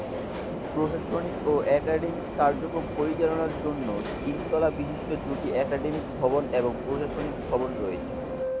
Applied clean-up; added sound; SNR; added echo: none; Subway, metro, underground; 4 dB; none.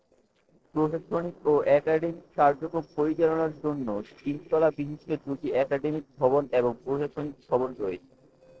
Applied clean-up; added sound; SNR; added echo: neural separator model SepFormer DNS4.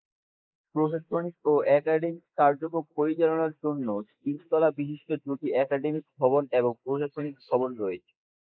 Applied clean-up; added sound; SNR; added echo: neural mask model Resemble Enhance denoiser.